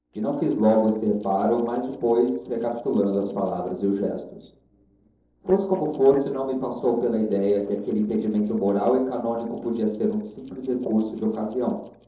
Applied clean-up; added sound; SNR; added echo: neural separator model SepFormer DNS4.